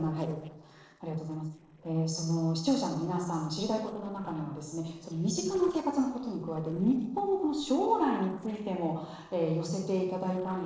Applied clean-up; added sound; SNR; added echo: neural separator model SepFormer DNS4.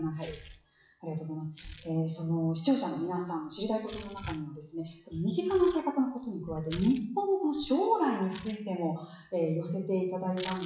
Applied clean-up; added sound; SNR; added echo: classical method WPE with log-MMSE.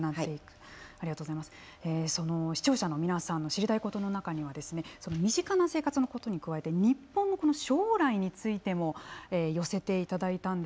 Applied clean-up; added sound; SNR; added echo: none; none; none; none.